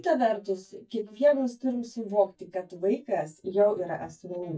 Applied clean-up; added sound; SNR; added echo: neural mask model DeepFilterNet 3.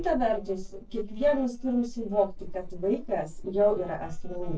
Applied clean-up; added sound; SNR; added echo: neural separator model SepFormer DNS4.